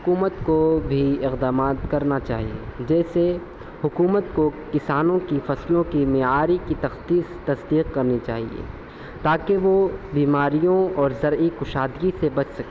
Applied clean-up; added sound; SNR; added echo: none; none; none; none.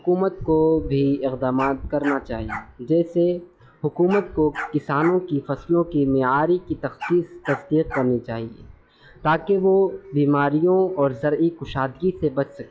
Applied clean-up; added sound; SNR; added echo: classical method log-MMSE.